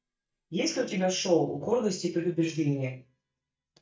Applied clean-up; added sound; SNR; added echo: neural mask model DeepFilterNet 3.